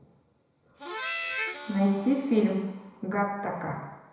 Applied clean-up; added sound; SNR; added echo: none; Harmonica; 8 dB; reverberation time 1.0 s.